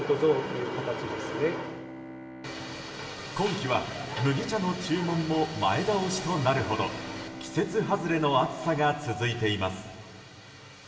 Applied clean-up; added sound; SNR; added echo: none; Bowed string instrument; 16 dB; reverberation time 2.5 s.